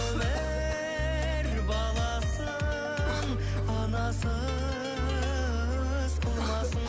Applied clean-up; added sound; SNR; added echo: none; Cough; 16 dB; none.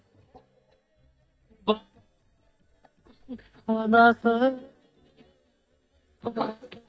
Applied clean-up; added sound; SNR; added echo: neural mask model DeepFilterNet 3.